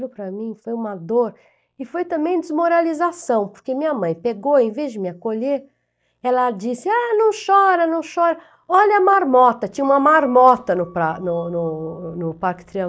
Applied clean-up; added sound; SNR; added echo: neural mask model DeepFilterNet 3.